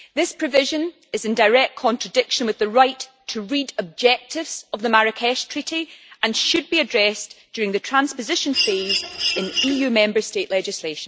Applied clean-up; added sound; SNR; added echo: none; Mechanisms; 2 dB; none.